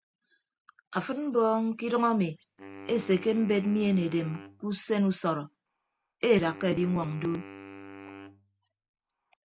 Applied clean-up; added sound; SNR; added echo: none; Wind instrument, woodwind instrument; 18 dB; none.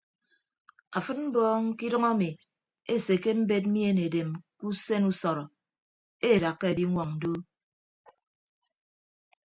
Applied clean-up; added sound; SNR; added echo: none; none; none; none.